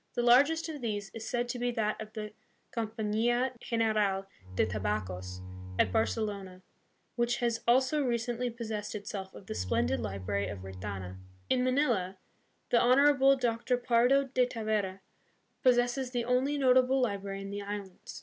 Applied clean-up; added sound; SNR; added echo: none; Bowed string instrument; 9 dB; none.